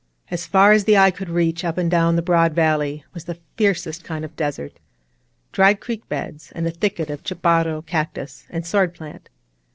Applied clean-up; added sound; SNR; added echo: neural separator model SepFormer DNS4.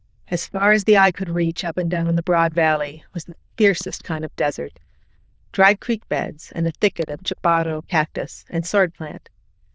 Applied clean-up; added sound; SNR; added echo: neural diffusion model UNIVERSE++.